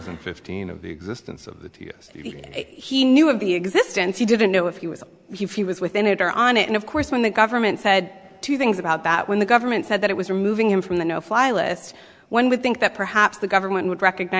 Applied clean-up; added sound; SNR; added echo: none; none; none; none.